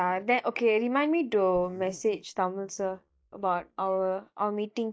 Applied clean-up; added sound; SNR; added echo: neural mask model DeepFilterNet 3.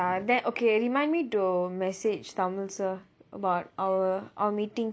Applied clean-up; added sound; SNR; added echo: none; none; none; none.